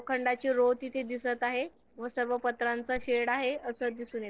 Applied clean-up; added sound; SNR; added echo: neural separator model SepFormer DNS4.